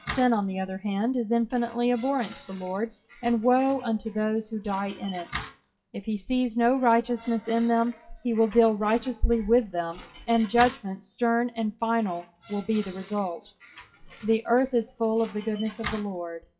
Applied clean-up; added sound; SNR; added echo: classical method WPE with log-MMSE.